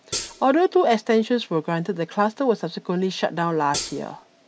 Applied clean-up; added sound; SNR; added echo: none; Hi-hat; 9 dB; none.